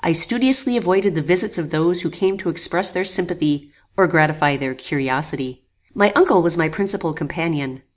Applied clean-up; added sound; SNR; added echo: none; none; none; none.